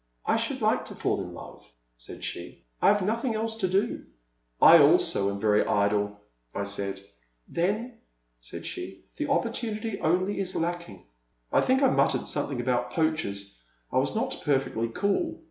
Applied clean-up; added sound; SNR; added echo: none; none; none; none.